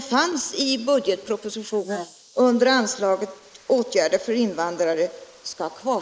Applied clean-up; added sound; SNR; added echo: neural mask model Resemble Enhance denoiser.